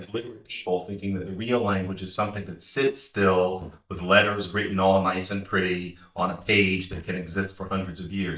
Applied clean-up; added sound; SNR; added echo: neural mask model DeepFilterNet 3.